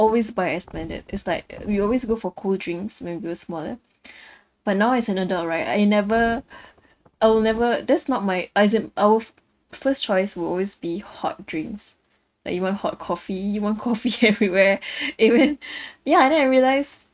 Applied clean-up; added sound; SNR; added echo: neural mask model RNNoise.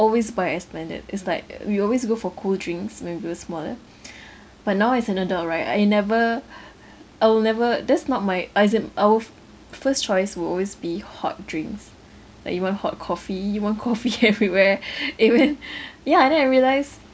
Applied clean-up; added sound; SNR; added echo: none; none; none; none.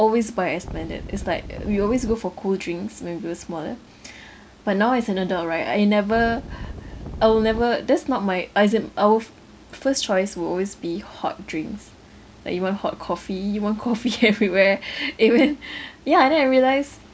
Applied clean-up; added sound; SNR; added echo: none; Wind; 11 dB; none.